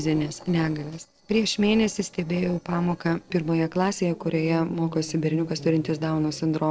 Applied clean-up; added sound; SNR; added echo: neural separator model SepFormer DNS4.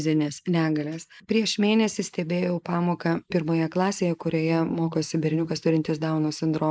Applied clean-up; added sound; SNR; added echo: neural mask model Resemble Enhance denoiser.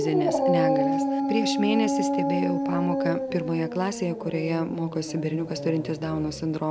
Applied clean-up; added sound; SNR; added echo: none; Dog; 0 dB; none.